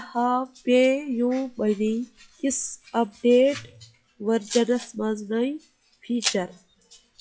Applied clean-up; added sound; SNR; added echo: classical method WPE with log-MMSE.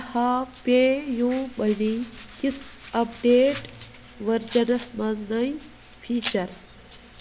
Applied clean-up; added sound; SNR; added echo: none; Domestic sounds, home sounds; 14 dB; reverberation time 1.0 s.